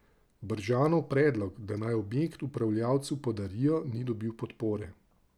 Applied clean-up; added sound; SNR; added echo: none; none; none; none.